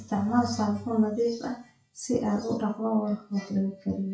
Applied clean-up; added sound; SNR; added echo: classical method WPE with log-MMSE.